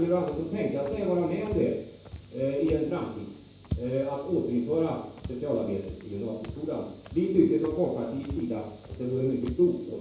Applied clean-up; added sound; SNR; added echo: none; Walk, footsteps; 15 dB; reverberation time 0.7 s.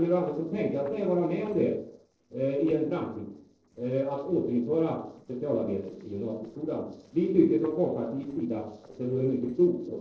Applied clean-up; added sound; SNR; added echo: neural separator model SepFormer DNS4.